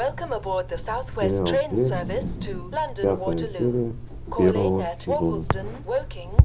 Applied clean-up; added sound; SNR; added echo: none; Train; 3 dB; none.